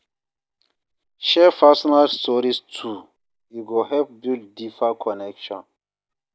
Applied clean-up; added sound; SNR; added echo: none; none; none; none.